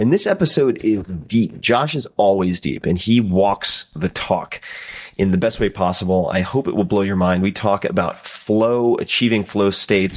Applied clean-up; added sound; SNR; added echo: neural mask model DeepFilterNet 3.